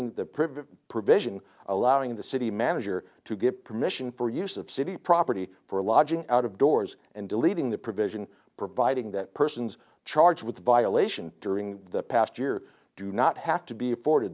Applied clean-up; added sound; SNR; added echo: none; none; none; none.